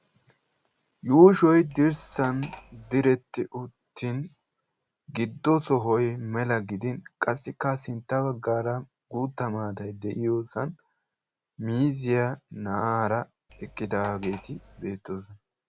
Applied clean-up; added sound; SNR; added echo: none; Cutlery, silverware; 18 dB; none.